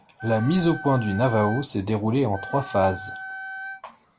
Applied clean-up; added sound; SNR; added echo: none; Wind instrument, woodwind instrument; 13 dB; none.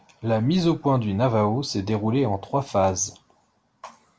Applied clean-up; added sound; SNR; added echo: none; none; none; none.